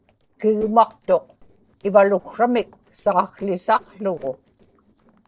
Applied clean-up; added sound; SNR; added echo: neural separator model SepFormer DNS4.